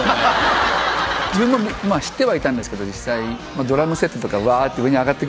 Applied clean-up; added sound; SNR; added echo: none; none; none; none.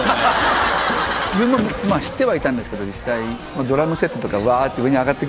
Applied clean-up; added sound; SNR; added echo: none; Run + Bark; 14 dB; none.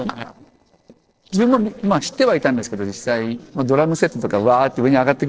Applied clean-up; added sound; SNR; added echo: neural separator model SepFormer DNS4.